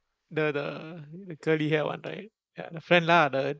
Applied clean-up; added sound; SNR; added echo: neural mask model Resemble Enhance denoiser.